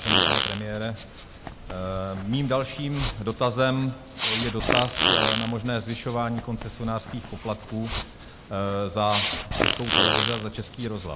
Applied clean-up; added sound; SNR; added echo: none; Fart; 0 dB; none.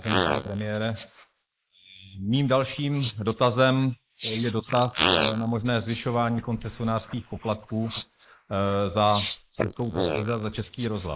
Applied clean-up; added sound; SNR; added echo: neural mask model Resemble Enhance denoiser.